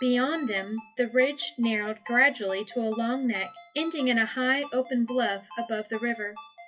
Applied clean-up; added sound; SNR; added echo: classical method WPE with log-MMSE.